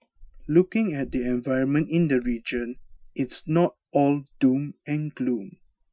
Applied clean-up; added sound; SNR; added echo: classical method Wiener filter.